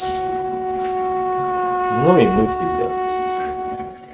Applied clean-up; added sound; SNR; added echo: neural mask model RNNoise.